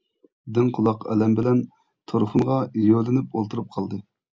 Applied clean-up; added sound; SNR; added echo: none; none; none; none.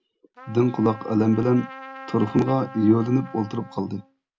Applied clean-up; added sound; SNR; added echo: none; Trumpet; 18 dB; none.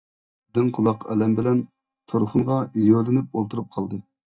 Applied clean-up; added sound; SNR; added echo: neural mask model DeepFilterNet 3.